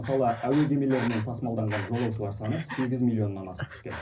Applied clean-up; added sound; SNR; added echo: none; Breathing; 13 dB; reverberation time 0.4 s.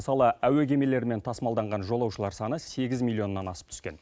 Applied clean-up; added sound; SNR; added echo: none; none; none; none.